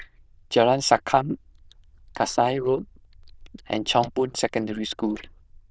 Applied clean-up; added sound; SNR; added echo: neural diffusion model UNIVERSE++.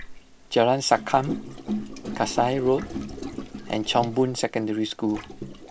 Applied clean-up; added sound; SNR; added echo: none; Gurgling; 10 dB; none.